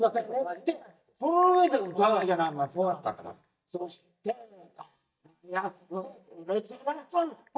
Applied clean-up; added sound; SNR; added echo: neural mask model DeepFilterNet 3.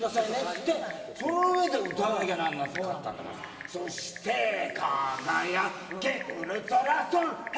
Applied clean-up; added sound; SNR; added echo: none; Typing; 13 dB; reverberation time 2.8 s.